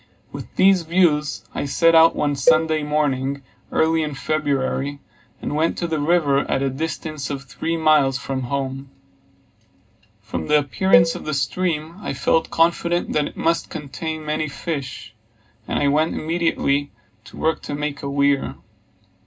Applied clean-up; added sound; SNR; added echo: none; Cowbell; 3 dB; reverberation time 0.2 s.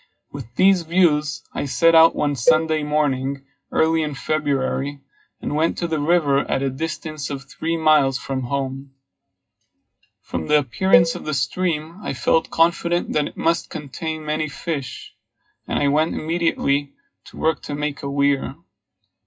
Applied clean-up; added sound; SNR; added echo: classical method WPE with log-MMSE.